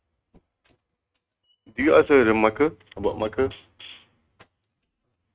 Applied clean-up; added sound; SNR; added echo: neural mask model RNNoise.